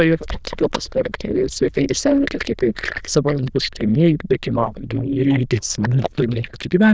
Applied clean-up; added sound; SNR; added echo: neural diffusion model UNIVERSE++.